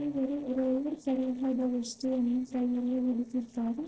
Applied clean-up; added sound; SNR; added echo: neural separator model SepFormer DNS4.